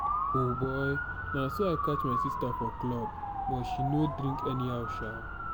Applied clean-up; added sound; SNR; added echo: none; Motor vehicle (road) / Siren; 0 dB; none.